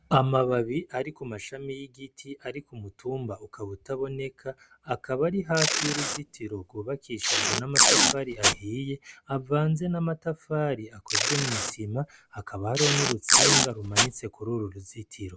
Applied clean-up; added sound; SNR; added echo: none; Packing tape, duct tape; -5 dB; none.